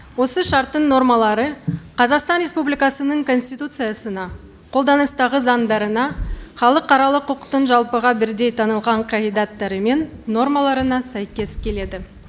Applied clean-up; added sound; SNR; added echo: none; none; none; none.